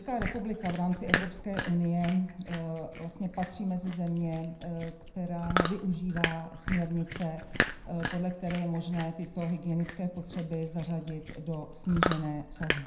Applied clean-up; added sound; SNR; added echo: none; Chewing, mastication; 3 dB; reverberation time 0.8 s.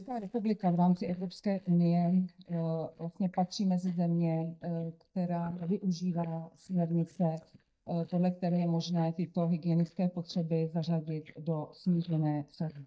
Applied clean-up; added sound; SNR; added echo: neural mask model DeepFilterNet 3.